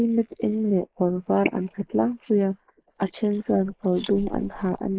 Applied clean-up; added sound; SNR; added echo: neural mask model Resemble Enhance denoiser.